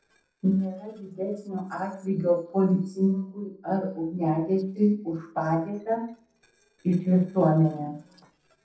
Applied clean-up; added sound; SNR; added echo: neural separator model SepFormer DNS4.